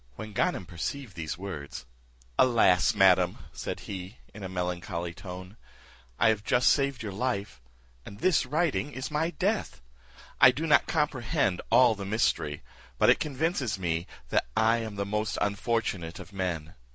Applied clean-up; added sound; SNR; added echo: none; none; none; none.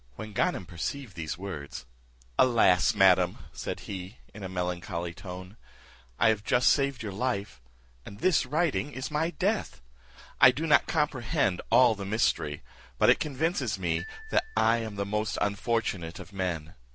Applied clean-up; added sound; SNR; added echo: none; Glockenspiel; 20 dB; none.